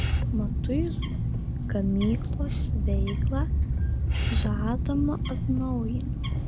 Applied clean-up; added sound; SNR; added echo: none; Bird; -5 dB; none.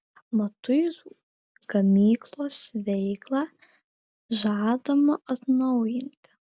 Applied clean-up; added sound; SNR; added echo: none; none; none; none.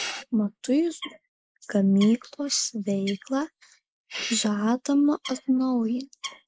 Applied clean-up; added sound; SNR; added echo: neural mask model Resemble Enhance denoiser.